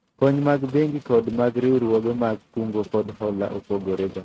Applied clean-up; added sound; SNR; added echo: neural mask model RNNoise.